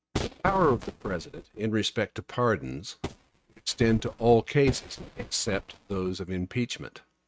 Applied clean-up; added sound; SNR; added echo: neural mask model RNNoise.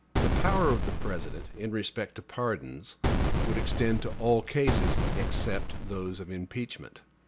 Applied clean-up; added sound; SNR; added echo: none; Boom; -4 dB; none.